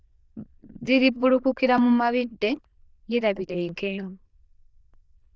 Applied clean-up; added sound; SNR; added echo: neural diffusion model UNIVERSE++.